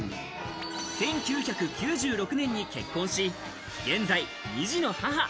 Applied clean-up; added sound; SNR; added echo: none; none; none; none.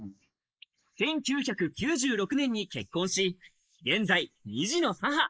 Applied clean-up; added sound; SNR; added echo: neural mask model Resemble Enhance denoiser.